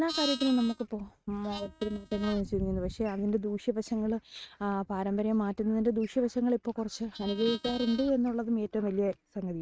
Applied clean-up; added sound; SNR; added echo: neural mask model RNNoise.